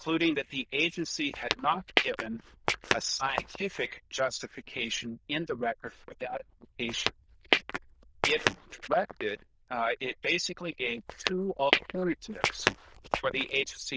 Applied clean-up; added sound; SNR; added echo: neural diffusion model UNIVERSE++.